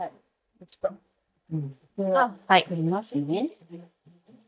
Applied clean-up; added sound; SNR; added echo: neural mask model DeepFilterNet 3.